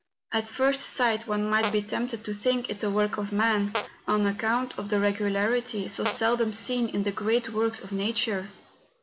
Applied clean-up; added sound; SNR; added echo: none; Fart; 11 dB; none.